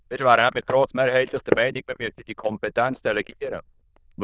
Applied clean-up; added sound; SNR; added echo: neural diffusion model UNIVERSE++.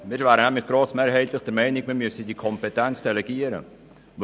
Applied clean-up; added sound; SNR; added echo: none; none; none; none.